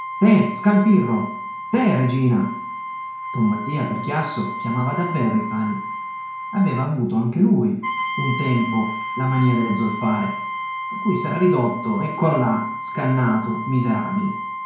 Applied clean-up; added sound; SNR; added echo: none; Brass instrument; 8 dB; reverberation time 0.6 s.